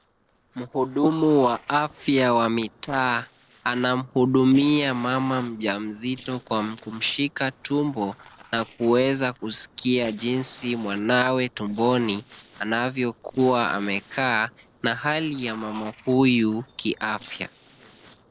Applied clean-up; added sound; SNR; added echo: neural separator model SepFormer DNS4.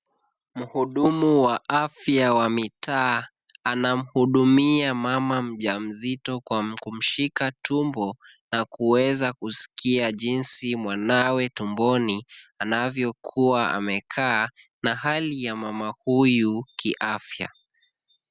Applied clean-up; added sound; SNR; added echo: none; none; none; none.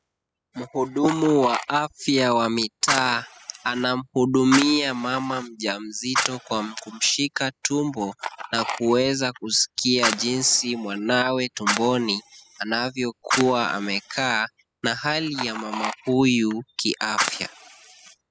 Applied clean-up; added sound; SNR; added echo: classical method spectral subtraction.